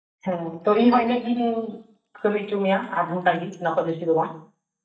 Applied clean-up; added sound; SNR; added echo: neural mask model DeepFilterNet 3.